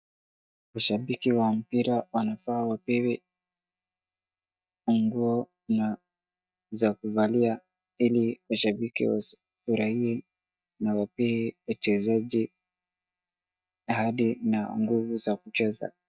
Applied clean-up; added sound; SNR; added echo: neural mask model DeepFilterNet 3.